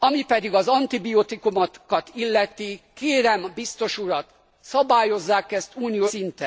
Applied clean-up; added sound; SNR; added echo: none; none; none; none.